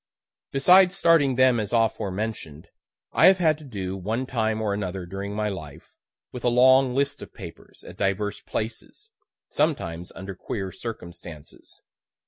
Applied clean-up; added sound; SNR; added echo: none; none; none; none.